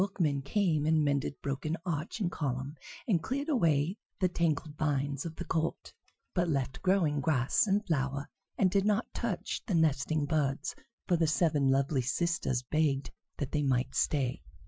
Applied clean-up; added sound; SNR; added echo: classical method Wiener filter.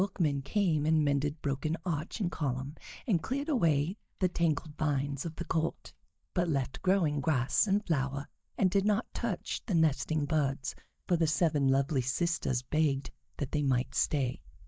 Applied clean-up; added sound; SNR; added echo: neural mask model DeepFilterNet 3.